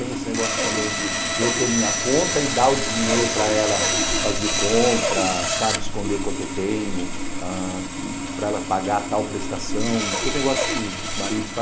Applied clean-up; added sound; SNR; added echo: none; Sawing; -1 dB; none.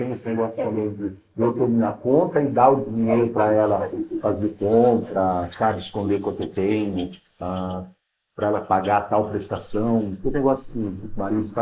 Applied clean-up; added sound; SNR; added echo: neural mask model Resemble Enhance denoiser.